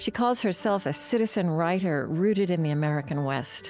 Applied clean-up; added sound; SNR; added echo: none; none; none; none.